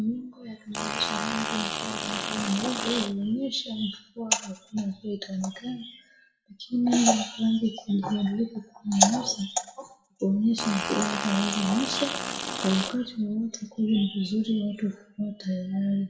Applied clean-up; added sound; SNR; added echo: none; Fart; 4 dB; reverberation time 0.5 s.